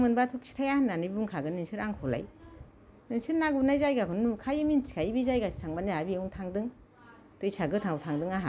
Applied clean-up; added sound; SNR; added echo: none; none; none; none.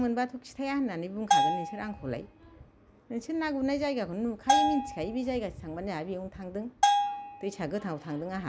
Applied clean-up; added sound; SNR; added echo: none; Bell; -3 dB; none.